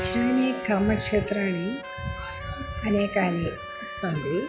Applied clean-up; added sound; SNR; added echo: none; Trumpet + Keyboard (musical); 10 dB; none.